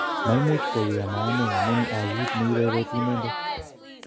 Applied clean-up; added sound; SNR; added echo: none; Crowd; 3 dB; none.